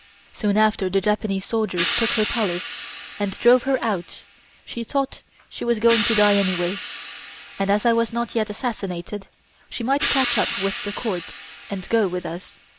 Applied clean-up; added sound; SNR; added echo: none; Hi-hat; 9 dB; none.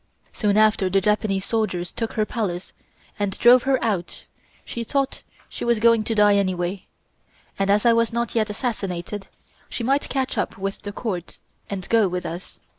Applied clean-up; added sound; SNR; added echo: none; none; none; none.